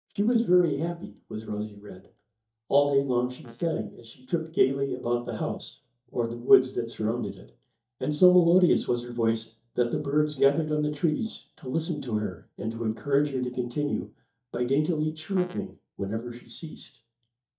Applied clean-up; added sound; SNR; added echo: neural mask model DeepFilterNet 3.